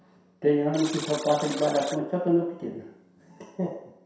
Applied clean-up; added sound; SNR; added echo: none; Alarm; 14 dB; reverberation time 0.7 s.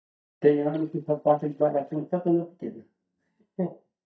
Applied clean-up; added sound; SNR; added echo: neural mask model DeepFilterNet 3.